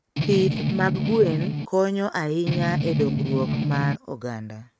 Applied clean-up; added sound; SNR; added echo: neural mask model RNNoise.